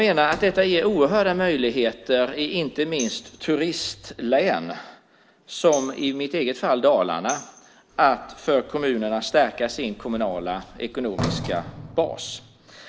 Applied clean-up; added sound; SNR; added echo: none; Tambourine + Sliding door; 16 dB; none.